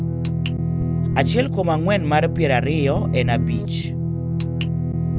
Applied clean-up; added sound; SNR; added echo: none; Guitar; -2 dB; none.